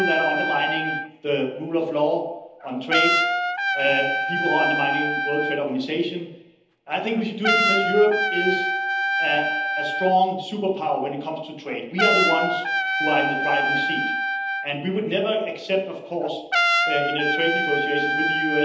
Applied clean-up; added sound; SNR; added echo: none; Trumpet; 0 dB; reverberation time 0.9 s.